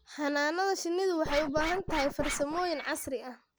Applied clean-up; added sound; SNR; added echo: none; Scratching (performance technique); 6 dB; none.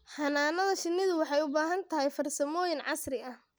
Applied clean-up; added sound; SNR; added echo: none; none; none; none.